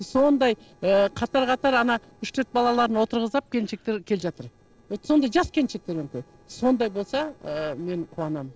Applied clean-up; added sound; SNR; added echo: neural separator model SepFormer DNS4.